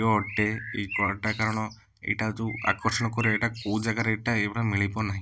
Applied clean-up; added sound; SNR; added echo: none; Bird; 10 dB; none.